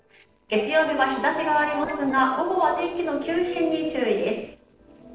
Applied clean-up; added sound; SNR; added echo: neural separator model SepFormer DNS4.